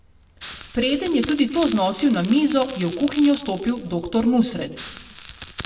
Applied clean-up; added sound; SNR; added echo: none; Crackle; 13 dB; reverberation time 0.6 s.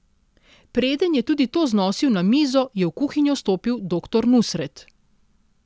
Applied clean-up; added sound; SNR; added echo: none; none; none; none.